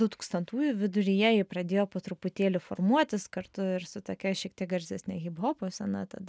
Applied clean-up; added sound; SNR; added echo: none; none; none; none.